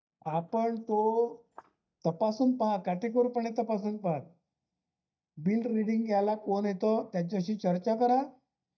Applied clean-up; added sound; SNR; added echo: neural mask model DeepFilterNet 3.